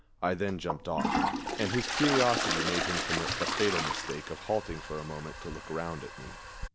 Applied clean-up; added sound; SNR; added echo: none; Toilet flush; 0 dB; none.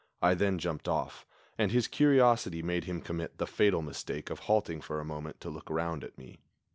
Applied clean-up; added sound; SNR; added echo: none; none; none; none.